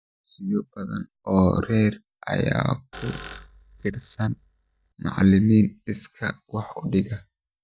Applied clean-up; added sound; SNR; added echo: neural mask model DeepFilterNet 3.